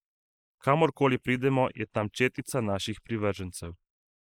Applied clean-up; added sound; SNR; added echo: neural mask model Resemble Enhance denoiser.